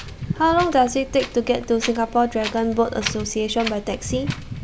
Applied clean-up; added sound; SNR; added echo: none; Wind; 10 dB; none.